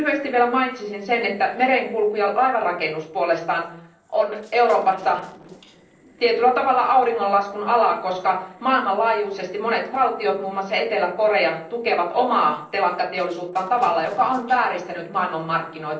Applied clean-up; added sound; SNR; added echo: neural separator model SepFormer DNS4.